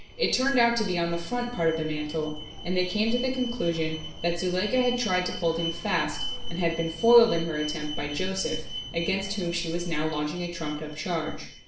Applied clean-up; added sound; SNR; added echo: none; Alarm; 12 dB; reverberation time 0.6 s.